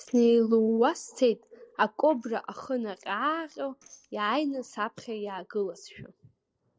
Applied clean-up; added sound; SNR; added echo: neural separator model SepFormer DNS4.